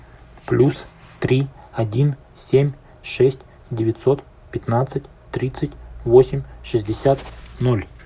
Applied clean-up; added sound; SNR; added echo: none; none; none; none.